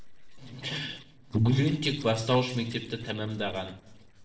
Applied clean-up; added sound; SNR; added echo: neural separator model SepFormer DNS4.